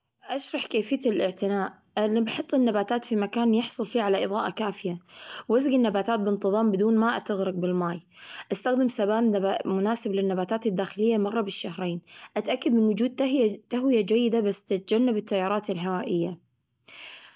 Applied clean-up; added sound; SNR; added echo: none; none; none; none.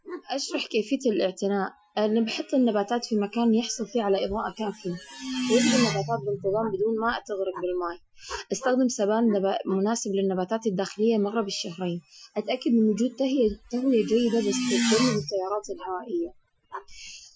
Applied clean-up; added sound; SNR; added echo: classical method Wiener filter.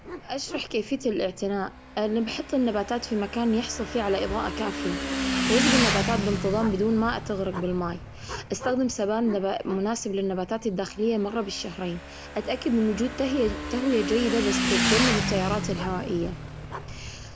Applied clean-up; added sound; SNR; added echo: none; Motorcycle / Engine; 4 dB; none.